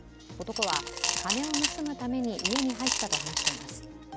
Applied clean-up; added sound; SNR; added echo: none; Coin (dropping) / Glass; -2 dB; none.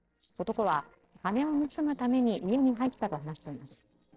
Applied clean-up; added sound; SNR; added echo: neural separator model SepFormer DNS4.